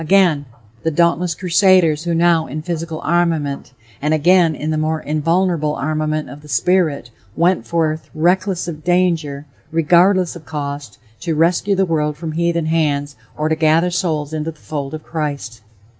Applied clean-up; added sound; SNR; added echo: none; none; none; none.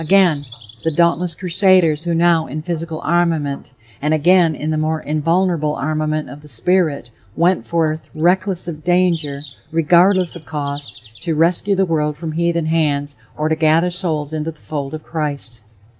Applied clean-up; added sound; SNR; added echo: none; Bird vocalization, bird call, bird song; 20 dB; none.